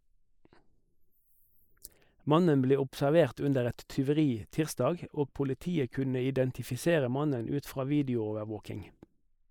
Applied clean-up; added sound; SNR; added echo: neural mask model Resemble Enhance denoiser.